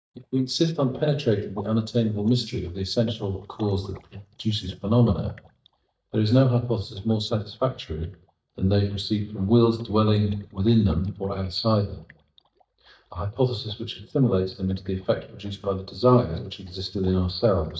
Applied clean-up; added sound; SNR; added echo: neural mask model DeepFilterNet 3.